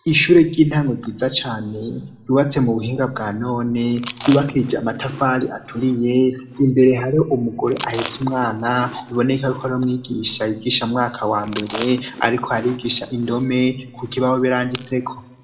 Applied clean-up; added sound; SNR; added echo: none; Chewing, mastication; 17 dB; reverberation time 1.6 s.